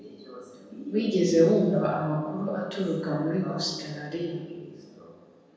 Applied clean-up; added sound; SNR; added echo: none; none; none; reverberation time 1.2 s.